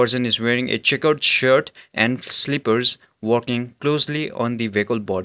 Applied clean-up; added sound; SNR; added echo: none; none; none; none.